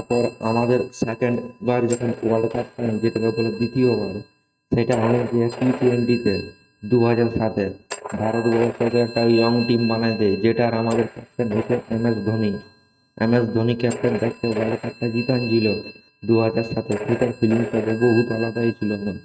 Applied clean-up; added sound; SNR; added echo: neural mask model RNNoise.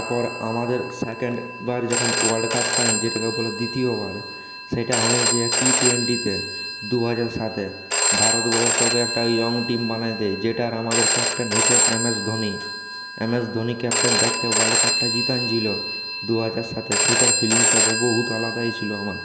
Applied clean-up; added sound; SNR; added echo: none; Telephone; -3 dB; none.